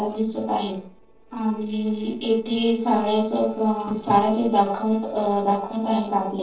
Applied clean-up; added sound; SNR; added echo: neural separator model SepFormer DNS4.